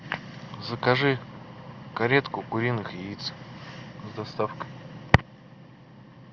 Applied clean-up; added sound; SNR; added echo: none; none; none; none.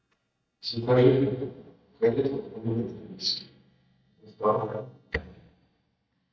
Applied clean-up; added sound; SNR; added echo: neural mask model DeepFilterNet 3.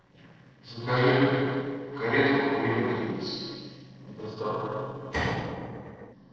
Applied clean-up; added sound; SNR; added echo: neural separator model SepFormer DNS4.